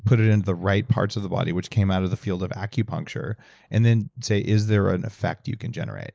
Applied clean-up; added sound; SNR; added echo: neural mask model Resemble Enhance denoiser.